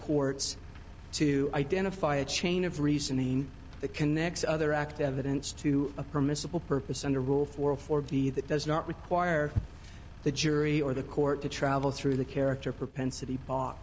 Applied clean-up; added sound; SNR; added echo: none; Engine; 16 dB; none.